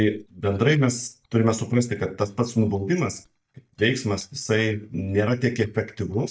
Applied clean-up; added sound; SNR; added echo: neural mask model DeepFilterNet 3.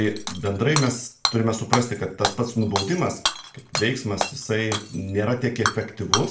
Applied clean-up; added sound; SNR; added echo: none; Shatter / Hammer; 5 dB; reverberation time 0.4 s.